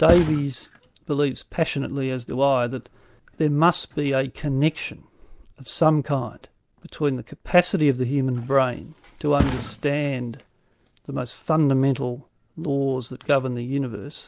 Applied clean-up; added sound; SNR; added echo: none; Thump, thud; 13 dB; none.